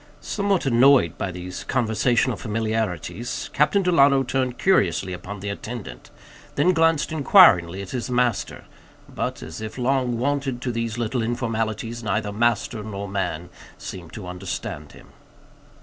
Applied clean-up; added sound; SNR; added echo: none; none; none; none.